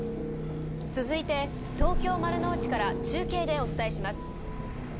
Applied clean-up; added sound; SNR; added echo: none; Wind; 6 dB; none.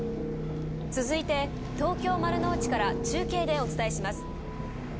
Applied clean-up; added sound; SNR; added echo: none; none; none; none.